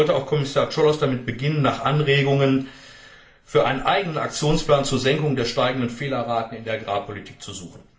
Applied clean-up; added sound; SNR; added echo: none; none; none; reverberation time 0.4 s.